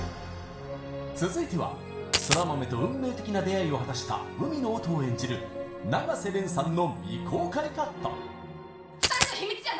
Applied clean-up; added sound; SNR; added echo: none; Coin (dropping); -3 dB; reverberation time 0.9 s.